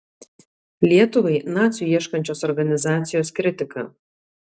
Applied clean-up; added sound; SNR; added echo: none; none; none; none.